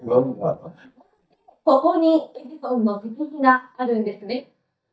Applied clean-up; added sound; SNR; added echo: neural mask model DeepFilterNet 3.